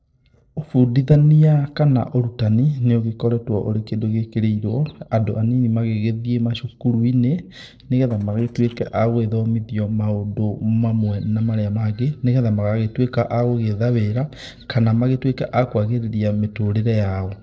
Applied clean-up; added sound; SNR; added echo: neural separator model SepFormer DNS4.